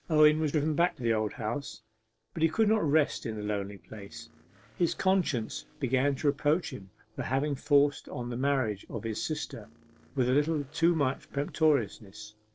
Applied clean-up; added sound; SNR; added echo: neural separator model SepFormer DNS4.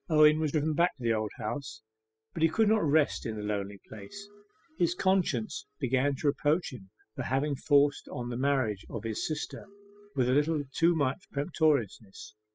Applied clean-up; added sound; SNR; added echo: classical method spectral subtraction.